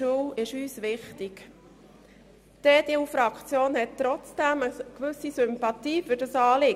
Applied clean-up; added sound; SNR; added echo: none; none; none; none.